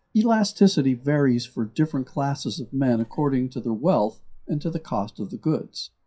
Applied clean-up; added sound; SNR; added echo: classical method WPE with log-MMSE.